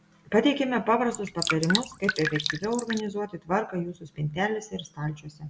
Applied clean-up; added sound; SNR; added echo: none; Drip; 4 dB; none.